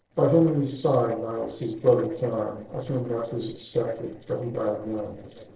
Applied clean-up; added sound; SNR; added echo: neural separator model SepFormer DNS4.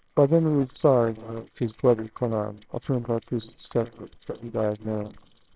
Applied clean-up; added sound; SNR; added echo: neural separator model SepFormer WHAMR!.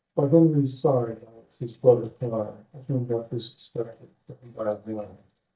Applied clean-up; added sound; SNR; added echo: neural mask model DeepFilterNet 3.